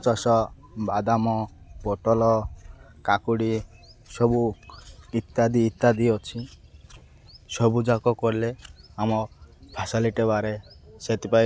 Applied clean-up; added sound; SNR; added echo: none; none; none; none.